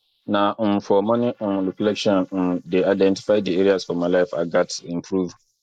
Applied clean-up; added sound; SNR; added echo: neural mask model Resemble Enhance denoiser.